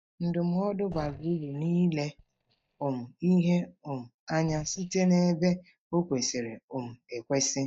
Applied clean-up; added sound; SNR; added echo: neural mask model DeepFilterNet 3.